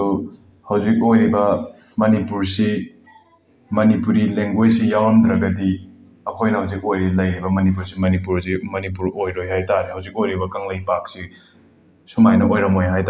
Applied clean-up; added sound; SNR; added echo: none; none; none; none.